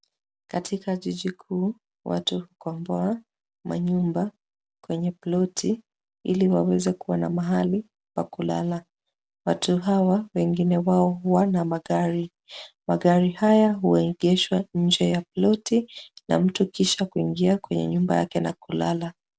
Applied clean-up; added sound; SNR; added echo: none; none; none; none.